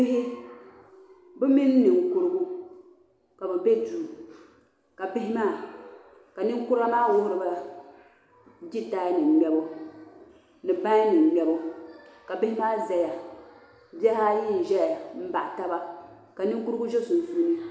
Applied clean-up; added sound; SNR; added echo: none; none; none; none.